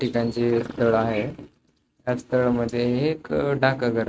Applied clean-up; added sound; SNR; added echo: neural mask model RNNoise.